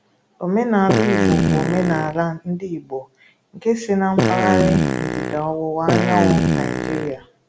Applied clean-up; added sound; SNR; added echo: none; Fart; -3 dB; none.